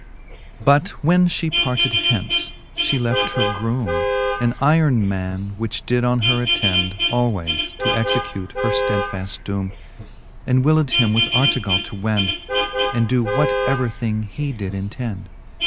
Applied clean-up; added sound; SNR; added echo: none; Vehicle horn, car horn, honking; 2 dB; none.